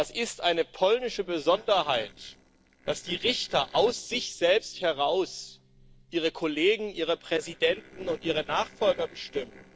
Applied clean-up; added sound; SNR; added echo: neural separator model SepFormer DNS4.